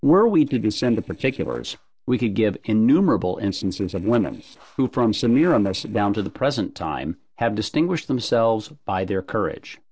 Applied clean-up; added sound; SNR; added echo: neural separator model SepFormer DNS4.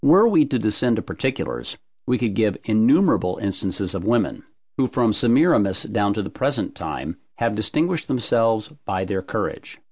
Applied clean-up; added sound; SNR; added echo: none; none; none; none.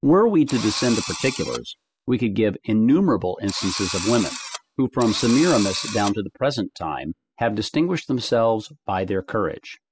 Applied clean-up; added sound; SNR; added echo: classical method spectral subtraction.